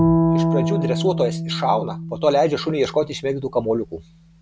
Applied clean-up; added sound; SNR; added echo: none; Bowed string instrument; 1 dB; none.